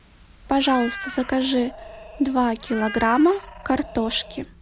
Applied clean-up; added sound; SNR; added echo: none; Meow; 14 dB; none.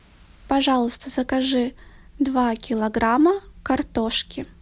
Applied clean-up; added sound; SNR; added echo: none; none; none; none.